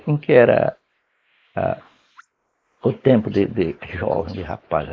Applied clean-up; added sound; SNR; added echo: neural mask model Resemble Enhance denoiser.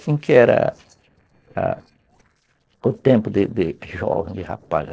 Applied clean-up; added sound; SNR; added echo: neural separator model SepFormer DNS4.